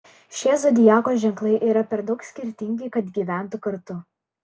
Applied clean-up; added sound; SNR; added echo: none; none; none; none.